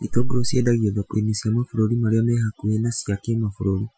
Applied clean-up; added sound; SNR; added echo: classical method Wiener filter.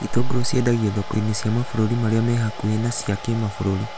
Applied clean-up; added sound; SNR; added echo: none; Domestic sounds, home sounds; 16 dB; none.